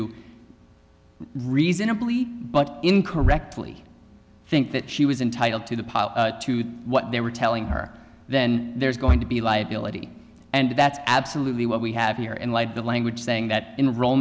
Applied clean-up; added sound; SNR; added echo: none; none; none; none.